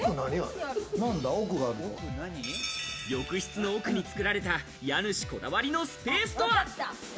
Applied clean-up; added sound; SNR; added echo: none; none; none; none.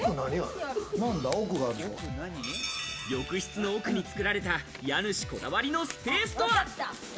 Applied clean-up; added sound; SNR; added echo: none; Tearing + Alarm; 18 dB; none.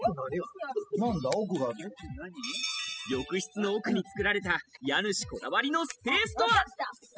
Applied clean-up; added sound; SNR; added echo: classical method spectral subtraction.